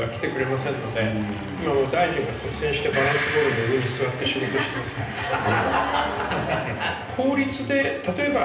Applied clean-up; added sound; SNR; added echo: none; Applause / Crowd; 19 dB; reverberation time 0.8 s.